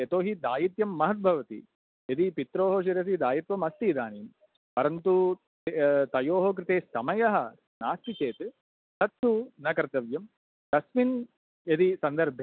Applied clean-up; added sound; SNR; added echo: none; none; none; none.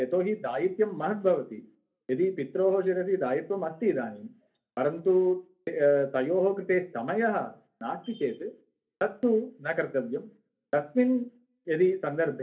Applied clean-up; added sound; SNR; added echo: none; none; none; reverberation time 0.3 s.